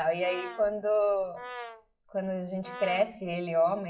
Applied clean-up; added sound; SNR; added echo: classical method WPE with log-MMSE.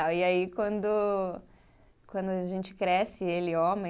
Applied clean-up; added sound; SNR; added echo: none; none; none; none.